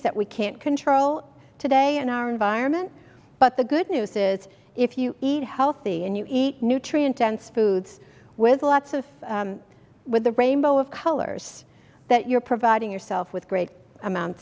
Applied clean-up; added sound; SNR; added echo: none; none; none; none.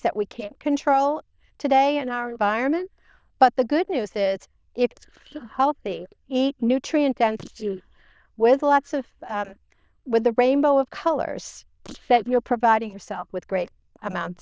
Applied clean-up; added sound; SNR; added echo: neural diffusion model UNIVERSE++.